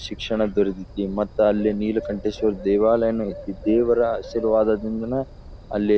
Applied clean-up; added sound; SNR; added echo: none; Bird; 16 dB; none.